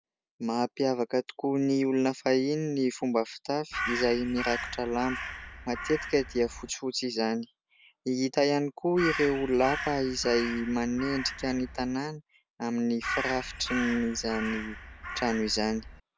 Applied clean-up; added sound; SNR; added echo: none; Crow; 8 dB; none.